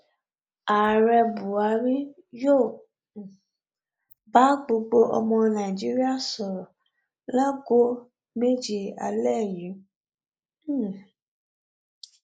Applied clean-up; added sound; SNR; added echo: neural mask model Resemble Enhance denoiser.